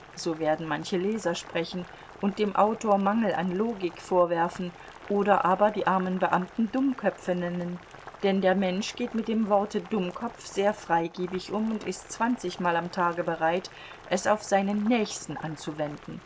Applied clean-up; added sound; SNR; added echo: none; Boiling; 19 dB; none.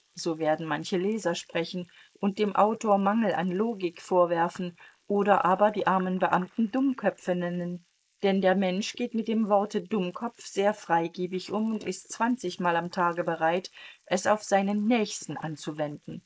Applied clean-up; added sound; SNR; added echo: neural mask model Resemble Enhance denoiser.